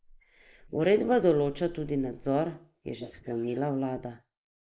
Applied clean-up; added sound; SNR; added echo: neural mask model Resemble Enhance denoiser.